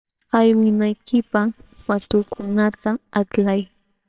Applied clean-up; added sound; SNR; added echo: neural separator model SepFormer WHAMR!.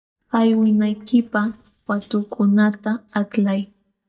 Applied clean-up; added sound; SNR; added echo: neural mask model DeepFilterNet 3.